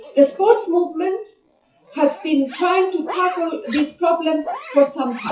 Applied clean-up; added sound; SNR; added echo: classical method WPE with log-MMSE.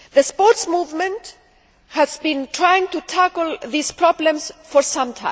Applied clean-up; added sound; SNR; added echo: none; none; none; none.